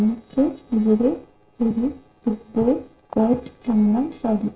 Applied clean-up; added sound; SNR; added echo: neural separator model SepFormer DNS4.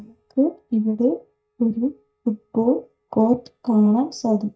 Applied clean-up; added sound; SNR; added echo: neural mask model DeepFilterNet 3.